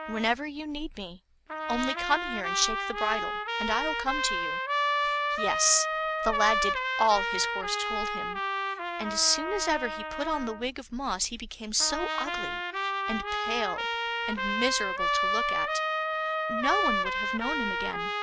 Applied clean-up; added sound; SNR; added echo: none; Trumpet; -1 dB; none.